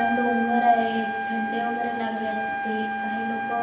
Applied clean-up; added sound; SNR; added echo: none; Trumpet; 2 dB; reverberation time 0.8 s.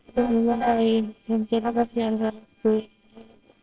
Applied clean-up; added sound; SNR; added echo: neural separator model SepFormer WHAMR!.